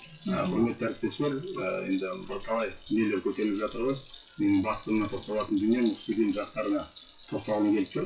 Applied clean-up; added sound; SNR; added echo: classical method WPE with log-MMSE.